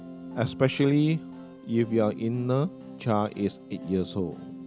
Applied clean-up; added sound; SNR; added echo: none; Piano; 14 dB; none.